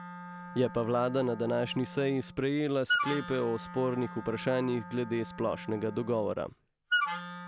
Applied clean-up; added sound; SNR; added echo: none; Wind instrument, woodwind instrument; 7 dB; none.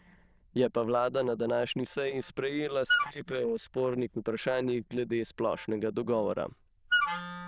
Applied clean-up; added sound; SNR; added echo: neural diffusion model UNIVERSE++.